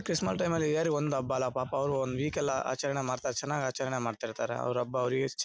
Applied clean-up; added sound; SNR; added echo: none; none; none; none.